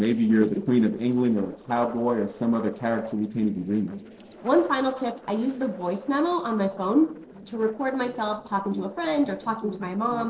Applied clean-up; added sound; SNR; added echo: neural separator model SepFormer DNS4.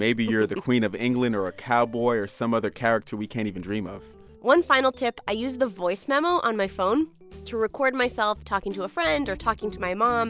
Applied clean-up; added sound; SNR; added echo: none; none; none; none.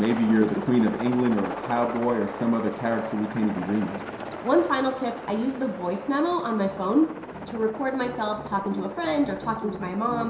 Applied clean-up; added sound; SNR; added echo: none; Aircraft; 11 dB; reverberation time 0.7 s.